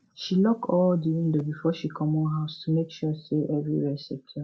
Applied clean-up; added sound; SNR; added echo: none; none; none; none.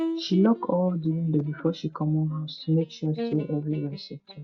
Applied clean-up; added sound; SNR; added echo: neural mask model DeepFilterNet 3.